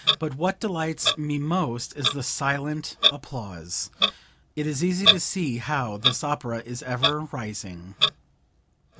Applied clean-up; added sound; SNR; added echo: none; Clock; 0 dB; none.